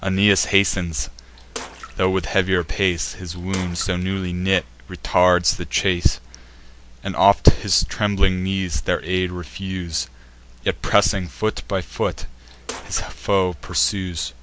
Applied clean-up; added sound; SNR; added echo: none; Bathtub (filling or washing) / Water / Splash, splatter; 18 dB; none.